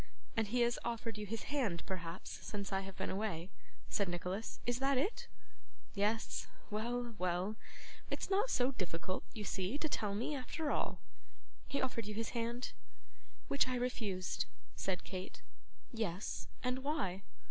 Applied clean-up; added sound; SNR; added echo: none; none; none; none.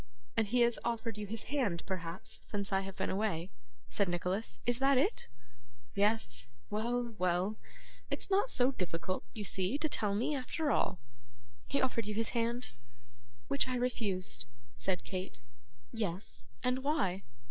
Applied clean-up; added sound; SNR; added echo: neural mask model DeepFilterNet 3.